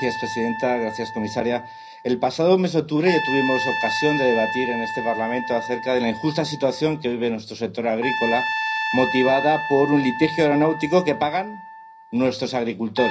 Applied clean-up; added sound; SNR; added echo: none; Trumpet; 7 dB; reverberation time 0.4 s.